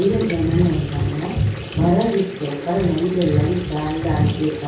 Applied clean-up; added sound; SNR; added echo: none; Water tap, faucet; 16 dB; reverberation time 0.6 s.